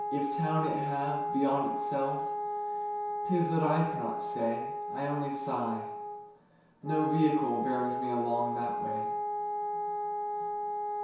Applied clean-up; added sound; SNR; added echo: none; Wind instrument, woodwind instrument; 0 dB; reverberation time 0.7 s.